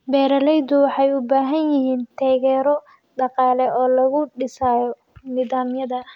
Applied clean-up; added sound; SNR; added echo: none; none; none; none.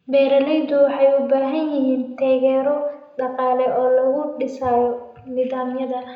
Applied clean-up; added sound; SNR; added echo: none; none; none; reverberation time 0.8 s.